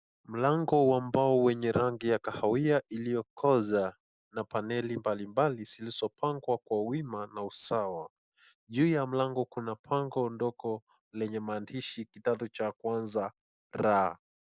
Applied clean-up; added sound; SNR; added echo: neural mask model Resemble Enhance denoiser.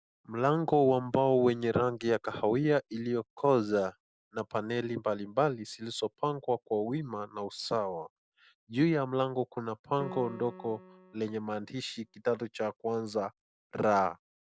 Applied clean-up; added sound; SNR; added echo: none; Piano; 18 dB; none.